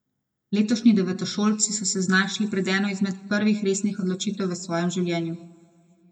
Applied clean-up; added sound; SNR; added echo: none; none; none; reverberation time 1.4 s.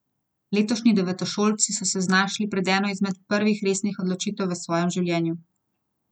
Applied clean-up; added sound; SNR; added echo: none; none; none; none.